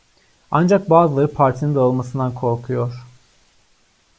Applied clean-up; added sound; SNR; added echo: none; none; none; none.